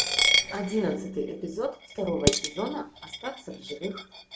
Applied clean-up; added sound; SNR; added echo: none; Dishes, pots, and pans + Coin (dropping); -3 dB; none.